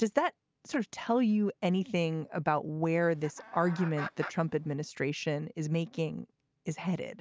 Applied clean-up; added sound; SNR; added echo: none; Chicken, rooster; 14 dB; none.